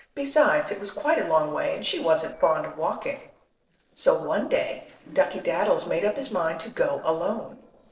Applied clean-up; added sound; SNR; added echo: neural separator model SepFormer DNS4.